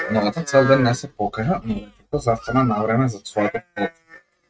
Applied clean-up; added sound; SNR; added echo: neural mask model RNNoise.